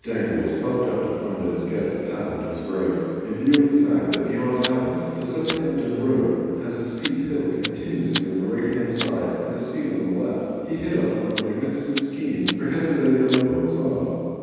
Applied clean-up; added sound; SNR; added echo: none; Fire; 13 dB; reverberation time 2.1 s.